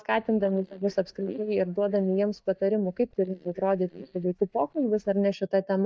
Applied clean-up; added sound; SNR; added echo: neural mask model DeepFilterNet 3.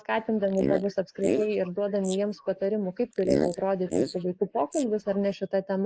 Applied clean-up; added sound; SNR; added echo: neural mask model Resemble Enhance denoiser.